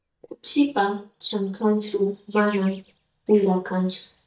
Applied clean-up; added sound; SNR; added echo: neural mask model DeepFilterNet 3.